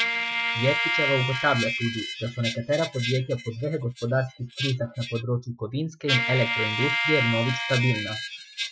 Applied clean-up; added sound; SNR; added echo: classical method Wiener filter.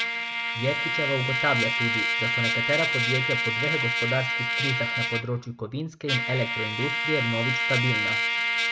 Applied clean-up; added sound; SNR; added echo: none; Trumpet; -3 dB; none.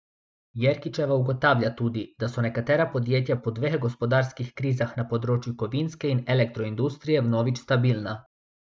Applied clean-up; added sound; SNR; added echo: none; none; none; none.